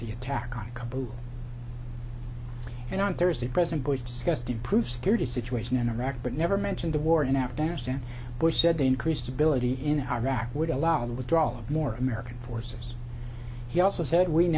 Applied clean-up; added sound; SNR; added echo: none; none; none; none.